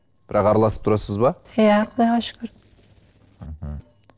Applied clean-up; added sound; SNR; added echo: neural separator model SepFormer DNS4.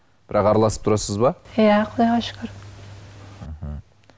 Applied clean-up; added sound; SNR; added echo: none; none; none; none.